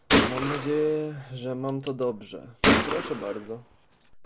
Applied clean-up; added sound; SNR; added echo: none; Gunshot, gunfire; -3 dB; none.